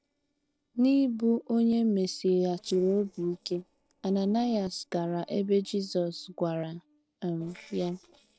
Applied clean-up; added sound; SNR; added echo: neural separator model SepFormer DNS4.